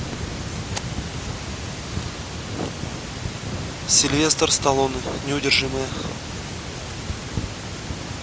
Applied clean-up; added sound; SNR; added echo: none; none; none; none.